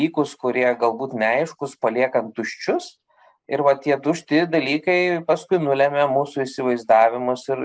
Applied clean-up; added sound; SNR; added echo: neural mask model Resemble Enhance denoiser.